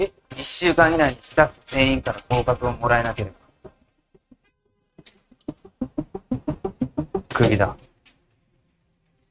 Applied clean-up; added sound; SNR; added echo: neural mask model RNNoise.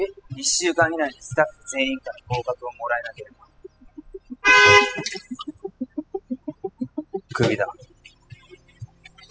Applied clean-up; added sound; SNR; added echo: classical method spectral subtraction.